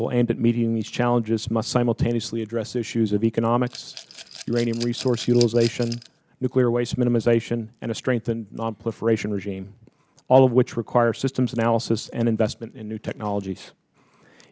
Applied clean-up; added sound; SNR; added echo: none; Rattle / Glass; 15 dB; none.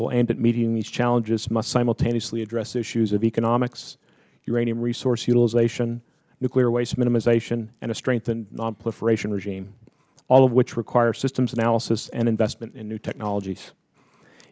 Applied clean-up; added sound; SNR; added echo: none; none; none; none.